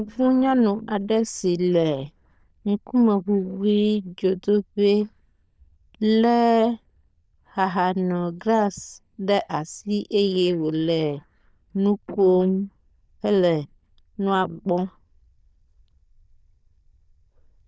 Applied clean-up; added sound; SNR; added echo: neural diffusion model UNIVERSE++.